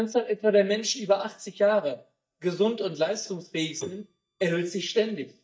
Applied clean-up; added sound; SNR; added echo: neural mask model DeepFilterNet 3.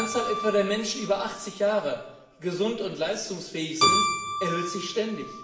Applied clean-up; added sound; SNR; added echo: none; Keyboard (musical); 2 dB; reverberation time 0.8 s.